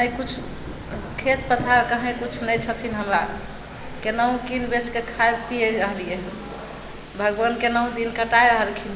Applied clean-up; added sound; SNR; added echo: none; Thunder / Rain; 15 dB; none.